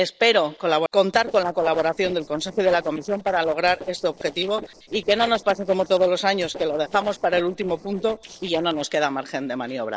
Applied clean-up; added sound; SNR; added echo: neural separator model SepFormer DNS4.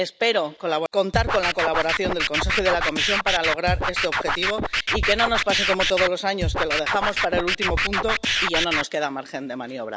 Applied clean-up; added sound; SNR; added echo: none; Scratching (performance technique); -1 dB; none.